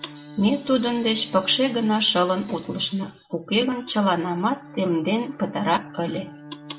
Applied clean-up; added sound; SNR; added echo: none; Bowed string instrument; 20 dB; none.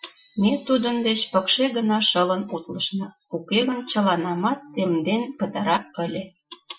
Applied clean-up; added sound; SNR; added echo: classical method Wiener filter.